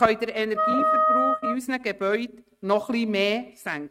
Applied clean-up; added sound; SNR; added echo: neural mask model RNNoise.